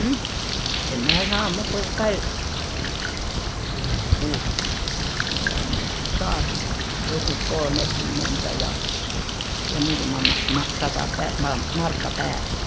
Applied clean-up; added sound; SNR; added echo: none; Bird; -4 dB; none.